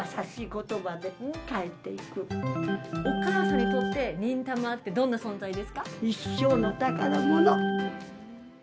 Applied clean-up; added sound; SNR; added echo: none; Organ; 2 dB; none.